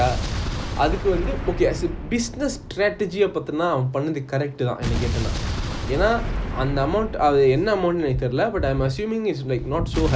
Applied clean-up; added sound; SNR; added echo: none; Explosion; 6 dB; none.